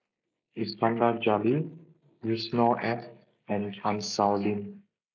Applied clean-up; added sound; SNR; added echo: neural mask model Resemble Enhance denoiser.